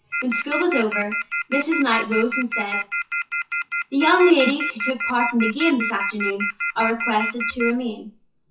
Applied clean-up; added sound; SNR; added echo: classical method WPE with log-MMSE.